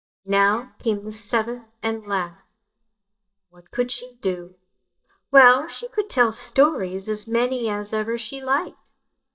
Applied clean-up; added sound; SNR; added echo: neural mask model DeepFilterNet 3.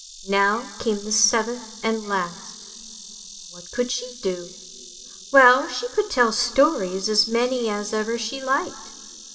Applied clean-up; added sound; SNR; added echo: none; Insect; 17 dB; reverberation time 1.7 s.